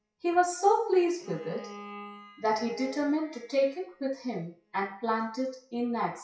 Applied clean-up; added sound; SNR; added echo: classical method WPE with log-MMSE.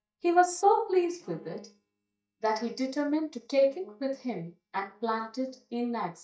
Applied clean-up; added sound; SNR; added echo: neural mask model DeepFilterNet 3.